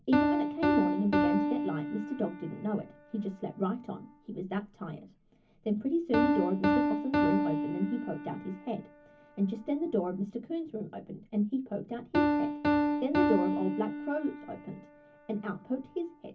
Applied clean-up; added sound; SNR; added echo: none; Piano; -1 dB; reverberation time 0.3 s.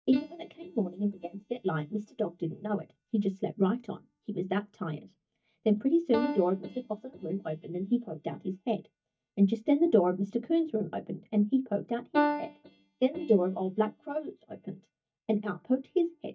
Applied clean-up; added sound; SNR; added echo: neural mask model DeepFilterNet 3.